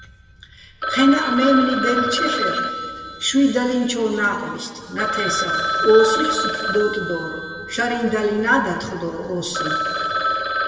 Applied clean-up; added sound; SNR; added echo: none; Telephone; 4 dB; reverberation time 2.4 s.